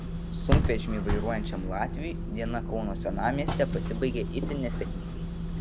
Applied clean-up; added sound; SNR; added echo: none; Bus / Engine; -3 dB; none.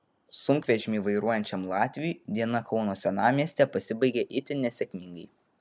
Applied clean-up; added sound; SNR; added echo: none; none; none; none.